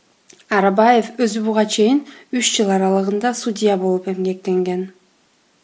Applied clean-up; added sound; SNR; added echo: none; none; none; none.